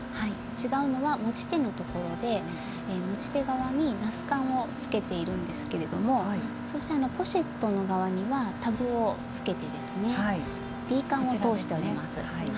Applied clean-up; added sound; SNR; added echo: none; Mechanisms; 8 dB; none.